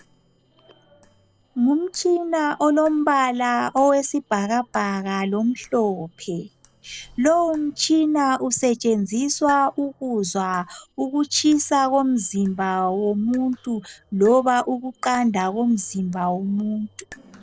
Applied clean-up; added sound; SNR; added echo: neural separator model SepFormer DNS4.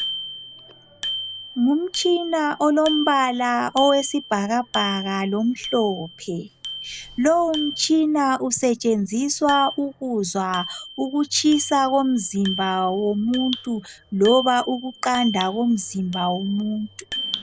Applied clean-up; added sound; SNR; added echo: none; Bicycle bell; 12 dB; none.